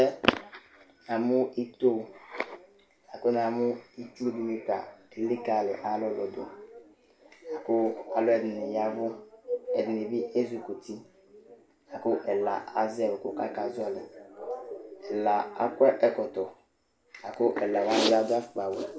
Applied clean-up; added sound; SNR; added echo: none; none; none; none.